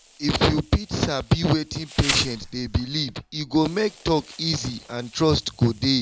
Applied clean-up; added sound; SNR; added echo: none; Insect; 14 dB; none.